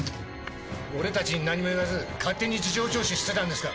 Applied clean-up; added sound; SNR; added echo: none; Tap / Glass; 19 dB; none.